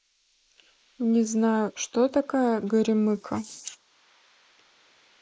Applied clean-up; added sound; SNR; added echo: neural mask model Resemble Enhance denoiser.